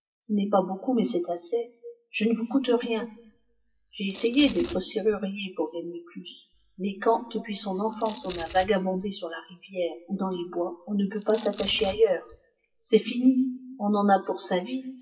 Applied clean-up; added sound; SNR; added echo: classical method WPE with log-MMSE.